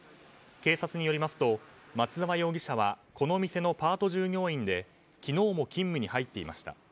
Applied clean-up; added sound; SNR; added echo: none; none; none; none.